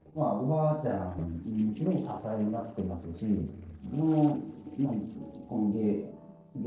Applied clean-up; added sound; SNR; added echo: neural separator model SepFormer DNS4.